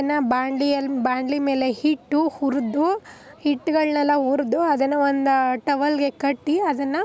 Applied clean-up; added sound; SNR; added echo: none; none; none; none.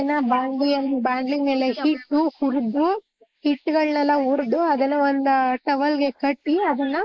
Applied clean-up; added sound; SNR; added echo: neural mask model Resemble Enhance denoiser.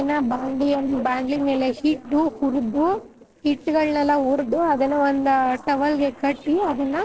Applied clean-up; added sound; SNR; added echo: neural separator model SepFormer DNS4.